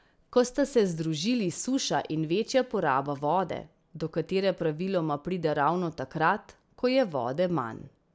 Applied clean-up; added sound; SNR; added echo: none; none; none; none.